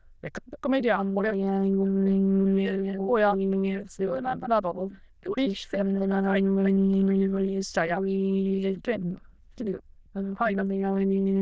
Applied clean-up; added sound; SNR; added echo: neural diffusion model UNIVERSE++.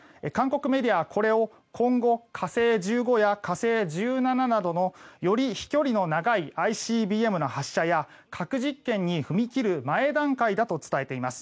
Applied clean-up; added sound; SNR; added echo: none; none; none; none.